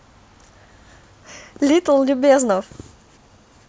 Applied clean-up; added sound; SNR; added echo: none; none; none; none.